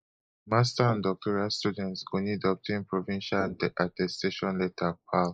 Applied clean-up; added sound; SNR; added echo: neural mask model Resemble Enhance denoiser.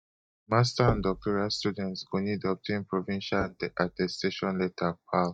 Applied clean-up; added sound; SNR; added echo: neural mask model DeepFilterNet 3.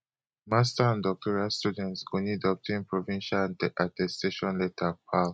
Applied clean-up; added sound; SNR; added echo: none; none; none; none.